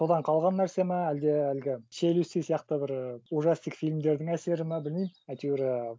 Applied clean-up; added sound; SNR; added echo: none; none; none; none.